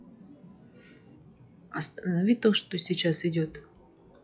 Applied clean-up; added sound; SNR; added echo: classical method log-MMSE.